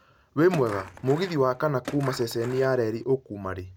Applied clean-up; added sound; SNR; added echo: none; Skateboard; 15 dB; none.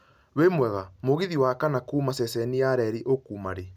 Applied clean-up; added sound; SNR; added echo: none; none; none; none.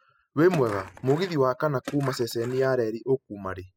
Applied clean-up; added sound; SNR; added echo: classical method spectral subtraction.